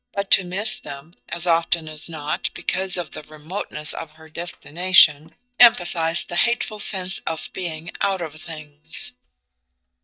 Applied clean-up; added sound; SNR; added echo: neural mask model DeepFilterNet 3.